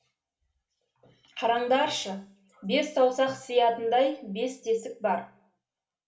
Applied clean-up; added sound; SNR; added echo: none; none; none; reverberation time 0.3 s.